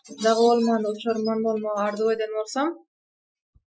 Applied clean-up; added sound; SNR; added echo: classical method Wiener filter.